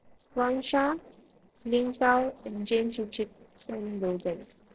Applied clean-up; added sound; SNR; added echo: neural separator model SepFormer DNS4.